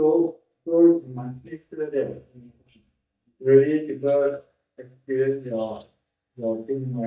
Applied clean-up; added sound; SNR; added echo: neural mask model DeepFilterNet 3.